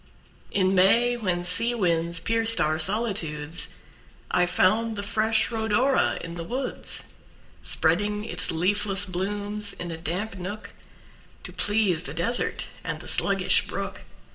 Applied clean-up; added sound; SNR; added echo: none; none; none; reverberation time 0.8 s.